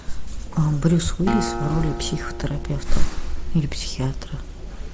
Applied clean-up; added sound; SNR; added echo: none; Acoustic guitar; 11 dB; none.